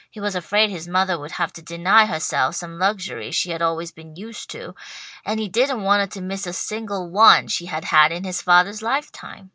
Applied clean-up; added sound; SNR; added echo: none; none; none; none.